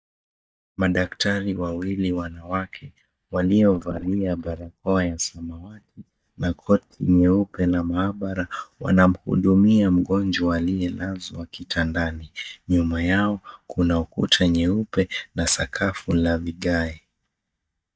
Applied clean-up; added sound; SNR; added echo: neural mask model DeepFilterNet 3.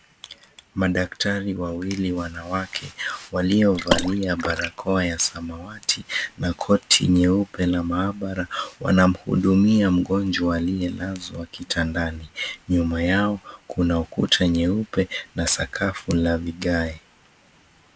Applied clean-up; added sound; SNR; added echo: none; Water / Splash, splatter; 5 dB; none.